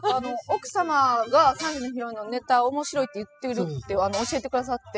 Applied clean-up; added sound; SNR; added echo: classical method spectral subtraction.